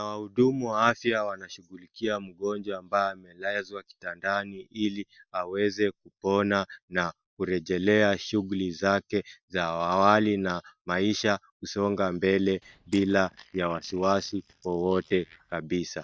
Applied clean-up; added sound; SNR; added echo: neural mask model DeepFilterNet 3.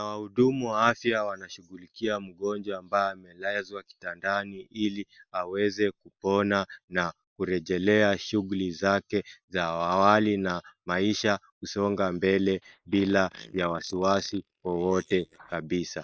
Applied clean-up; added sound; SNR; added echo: neural mask model Resemble Enhance denoiser.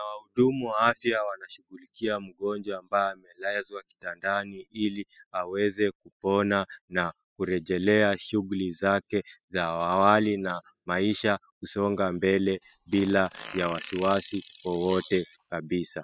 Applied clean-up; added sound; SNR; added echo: classical method spectral subtraction.